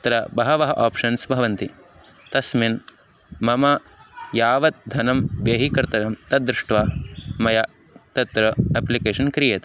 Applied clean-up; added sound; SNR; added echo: none; none; none; none.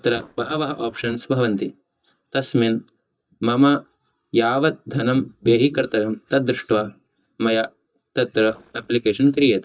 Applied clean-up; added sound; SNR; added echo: neural mask model DeepFilterNet 3.